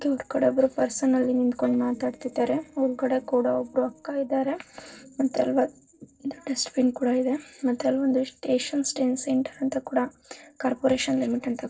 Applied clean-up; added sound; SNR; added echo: neural separator model SepFormer DNS4.